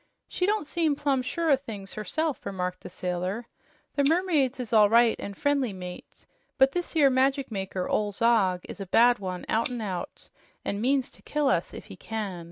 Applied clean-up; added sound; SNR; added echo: neural mask model RNNoise.